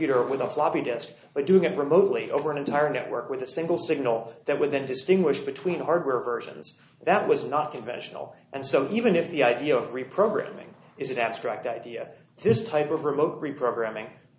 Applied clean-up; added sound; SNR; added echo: none; none; none; none.